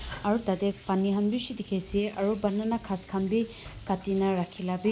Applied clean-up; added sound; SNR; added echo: none; none; none; none.